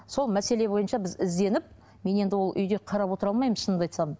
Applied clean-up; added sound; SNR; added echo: none; none; none; none.